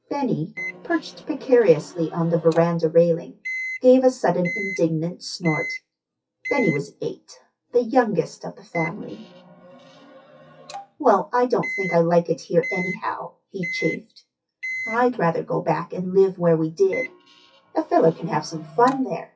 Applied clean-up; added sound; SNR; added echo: classical method WPE with log-MMSE.